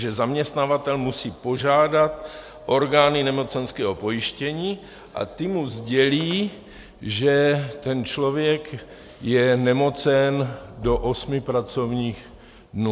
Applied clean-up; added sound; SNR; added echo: none; none; none; none.